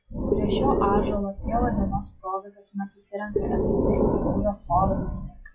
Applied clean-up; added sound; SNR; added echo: classical method log-MMSE.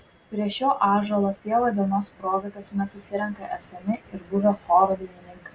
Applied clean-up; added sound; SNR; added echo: none; none; none; none.